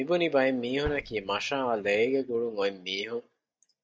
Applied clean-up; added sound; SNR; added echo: neural mask model DeepFilterNet 3.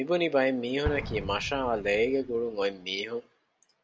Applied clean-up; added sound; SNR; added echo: none; Explosion; 13 dB; none.